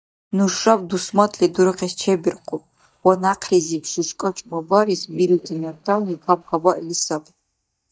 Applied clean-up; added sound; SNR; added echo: neural mask model DeepFilterNet 3.